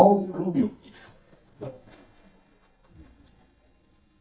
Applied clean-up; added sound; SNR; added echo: neural mask model DeepFilterNet 3.